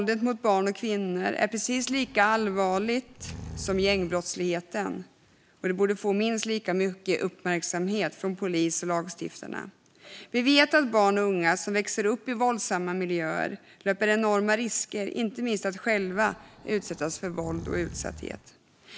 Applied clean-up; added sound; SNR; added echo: none; Breathing; 16 dB; none.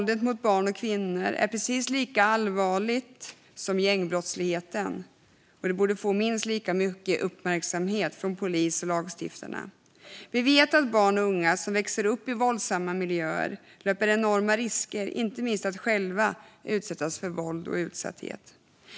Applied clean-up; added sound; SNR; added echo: none; none; none; none.